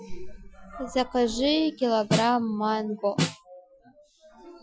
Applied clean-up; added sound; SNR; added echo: classical method Wiener filter.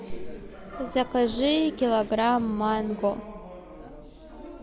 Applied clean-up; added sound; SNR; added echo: none; none; none; none.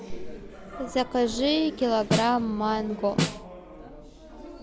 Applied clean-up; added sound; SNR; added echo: none; Snare drum; 4 dB; none.